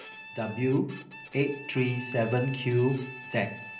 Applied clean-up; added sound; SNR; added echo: none; Bowed string instrument; 14 dB; reverberation time 0.5 s.